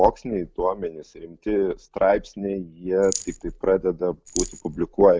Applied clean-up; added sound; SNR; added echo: none; Rattle; 12 dB; none.